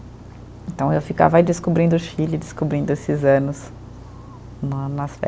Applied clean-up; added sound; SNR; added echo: none; none; none; none.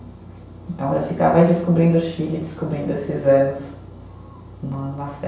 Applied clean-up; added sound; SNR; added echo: none; none; none; reverberation time 0.7 s.